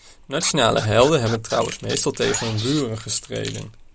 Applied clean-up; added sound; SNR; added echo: none; Keys jangling + Scratching (performance technique); 12 dB; none.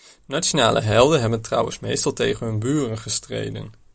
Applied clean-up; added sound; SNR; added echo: none; none; none; none.